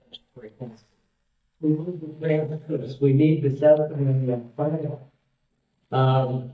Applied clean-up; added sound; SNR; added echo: neural mask model DeepFilterNet 3.